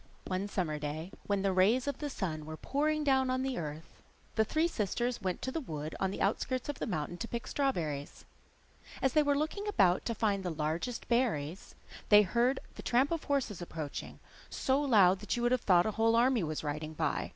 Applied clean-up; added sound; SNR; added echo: none; none; none; none.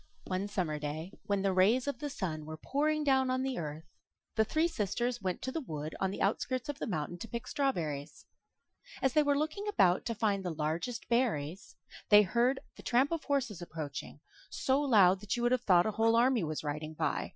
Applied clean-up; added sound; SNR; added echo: classical method Wiener filter.